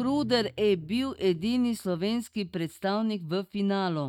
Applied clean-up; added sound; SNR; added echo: neural mask model RNNoise.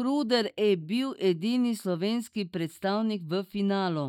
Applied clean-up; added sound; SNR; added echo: neural mask model DeepFilterNet 3.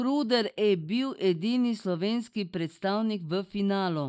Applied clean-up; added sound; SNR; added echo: neural mask model Resemble Enhance denoiser.